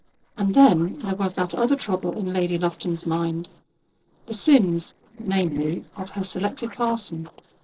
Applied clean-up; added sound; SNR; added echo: neural separator model SepFormer DNS4.